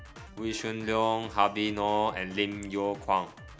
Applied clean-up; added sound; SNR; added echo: none; Drum kit; 19 dB; none.